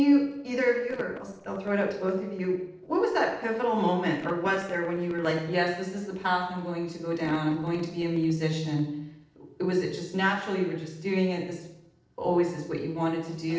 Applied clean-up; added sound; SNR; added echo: neural separator model SepFormer DNS4.